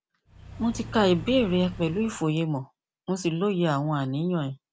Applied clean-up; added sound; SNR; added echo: none; Accelerating, revving, vroom / Car; 14 dB; none.